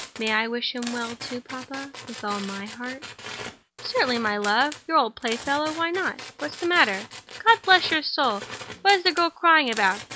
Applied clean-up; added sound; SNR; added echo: none; Tools; 14 dB; none.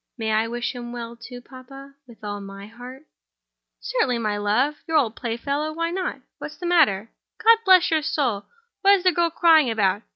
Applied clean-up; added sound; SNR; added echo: none; none; none; none.